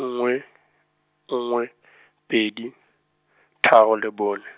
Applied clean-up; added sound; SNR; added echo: none; none; none; none.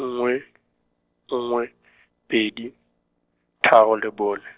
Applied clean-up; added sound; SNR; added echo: neural separator model SepFormer DNS4.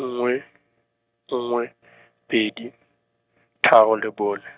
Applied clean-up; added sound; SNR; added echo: neural mask model RNNoise.